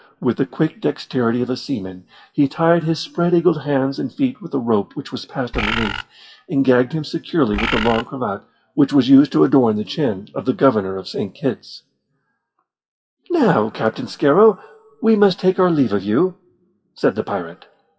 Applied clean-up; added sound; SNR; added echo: classical method WPE with log-MMSE.